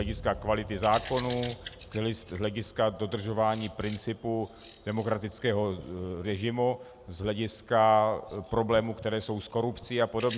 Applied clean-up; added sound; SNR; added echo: none; Bird vocalization, bird call, bird song + Boom; 17 dB; none.